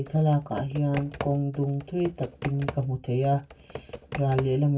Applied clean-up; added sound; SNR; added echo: none; Computer keyboard; 13 dB; reverberation time 0.2 s.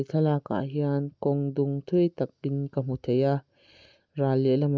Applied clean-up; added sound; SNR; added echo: none; none; none; none.